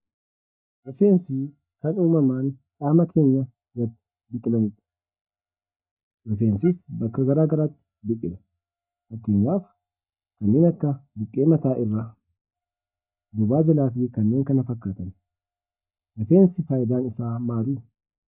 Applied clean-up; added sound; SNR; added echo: neural mask model DeepFilterNet 3.